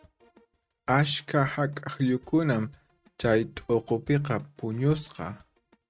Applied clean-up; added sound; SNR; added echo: neural mask model RNNoise.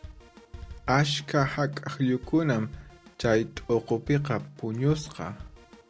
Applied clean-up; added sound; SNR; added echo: none; Drum kit; 18 dB; none.